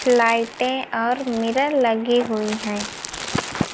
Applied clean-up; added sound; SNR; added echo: none; Crumpling, crinkling; 14 dB; none.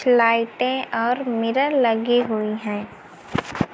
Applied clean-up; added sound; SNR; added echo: none; none; none; none.